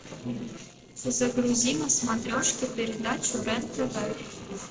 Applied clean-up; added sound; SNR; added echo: neural separator model SepFormer DNS4.